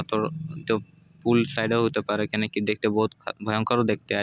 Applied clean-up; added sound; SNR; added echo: none; none; none; none.